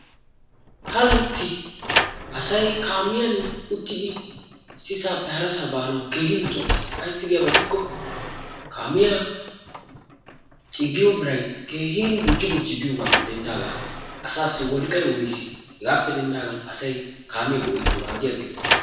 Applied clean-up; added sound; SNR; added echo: none; Sliding door; 5 dB; reverberation time 1.0 s.